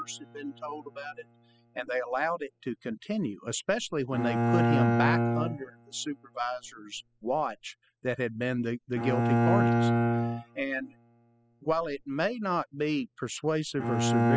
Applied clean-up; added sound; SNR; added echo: classical method spectral subtraction.